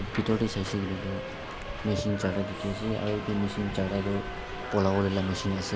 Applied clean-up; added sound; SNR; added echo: none; Subway, metro, underground; 7 dB; none.